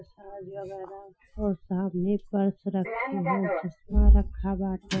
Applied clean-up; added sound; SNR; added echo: classical method Wiener filter.